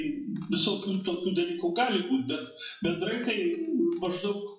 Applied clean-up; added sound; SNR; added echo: classical method WPE with log-MMSE.